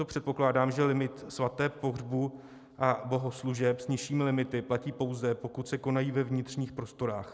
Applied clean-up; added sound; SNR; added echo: none; none; none; none.